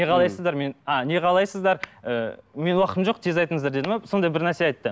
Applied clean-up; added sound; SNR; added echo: none; none; none; none.